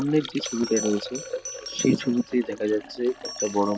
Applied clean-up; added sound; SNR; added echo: none; Bell + Liquid; 11 dB; none.